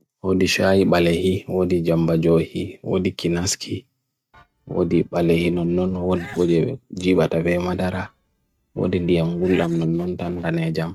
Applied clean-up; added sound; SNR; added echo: neural mask model RNNoise.